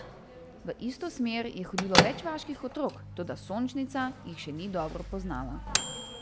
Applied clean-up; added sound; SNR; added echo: none; Microwave oven / Bell; -1 dB; none.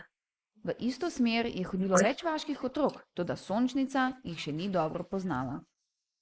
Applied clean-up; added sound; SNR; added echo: neural mask model Resemble Enhance denoiser.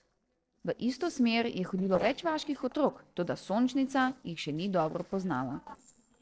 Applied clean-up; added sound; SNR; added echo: neural separator model SepFormer DNS4.